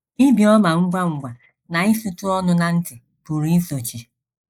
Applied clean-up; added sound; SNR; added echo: neural mask model Resemble Enhance denoiser.